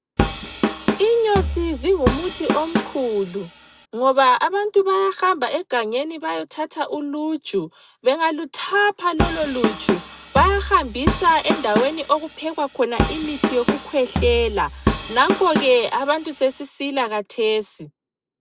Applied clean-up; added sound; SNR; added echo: none; Drum kit; 3 dB; none.